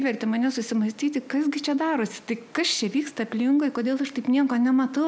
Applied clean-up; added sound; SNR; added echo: none; none; none; none.